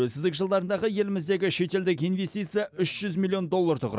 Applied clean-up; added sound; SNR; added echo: none; none; none; none.